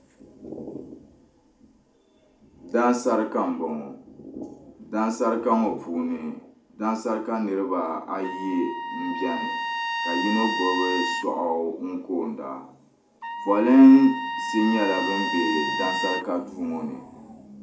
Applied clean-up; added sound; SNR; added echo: none; Trumpet; 4 dB; reverberation time 0.4 s.